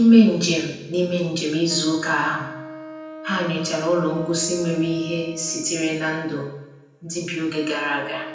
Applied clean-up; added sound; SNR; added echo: none; Wind instrument, woodwind instrument; 16 dB; reverberation time 0.8 s.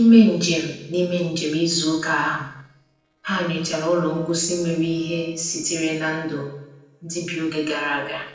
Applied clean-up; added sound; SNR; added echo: neural separator model SepFormer DNS4.